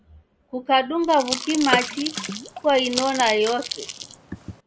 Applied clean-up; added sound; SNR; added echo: none; Crumpling, crinkling + Water / Splash, splatter; 7 dB; none.